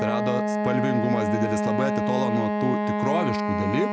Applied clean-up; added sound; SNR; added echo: none; Wind instrument, woodwind instrument; -2 dB; none.